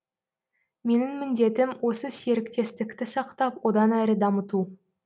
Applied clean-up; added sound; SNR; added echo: none; none; none; none.